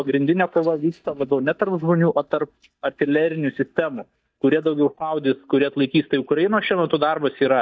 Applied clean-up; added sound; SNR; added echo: neural mask model DeepFilterNet 3.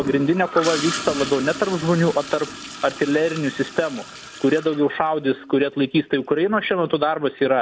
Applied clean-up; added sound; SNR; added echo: none; Toilet flush / Gurgling; 12 dB; none.